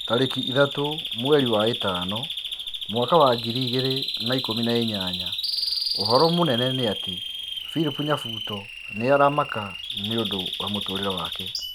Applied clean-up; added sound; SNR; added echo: none; Bird vocalization, bird call, bird song; 5 dB; none.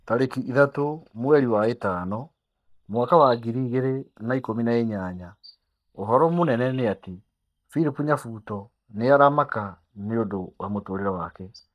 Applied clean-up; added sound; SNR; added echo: neural mask model DeepFilterNet 3.